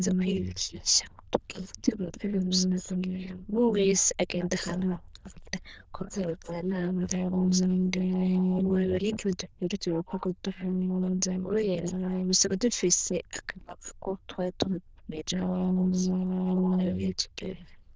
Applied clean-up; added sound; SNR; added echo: neural diffusion model UNIVERSE++.